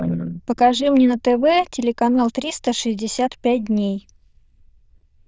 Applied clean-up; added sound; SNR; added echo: neural diffusion model UNIVERSE++.